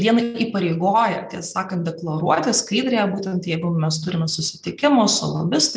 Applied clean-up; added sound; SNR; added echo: none; none; none; none.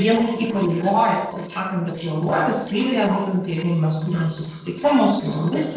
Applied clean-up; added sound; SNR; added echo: neural separator model SepFormer DNS4.